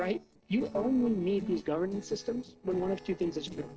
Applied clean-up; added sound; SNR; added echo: neural separator model SepFormer DNS4.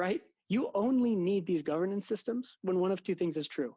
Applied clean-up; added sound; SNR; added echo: none; none; none; none.